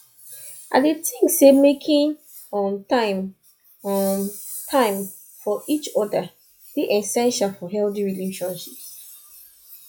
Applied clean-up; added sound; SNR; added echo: classical method log-MMSE.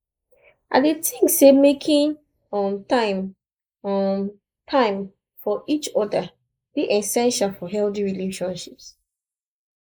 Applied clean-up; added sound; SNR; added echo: neural mask model Resemble Enhance denoiser.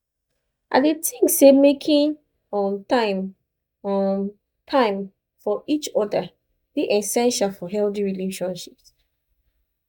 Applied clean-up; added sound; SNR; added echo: neural mask model DeepFilterNet 3.